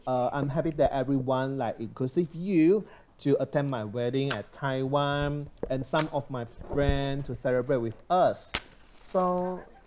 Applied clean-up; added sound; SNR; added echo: none; Fire; 12 dB; none.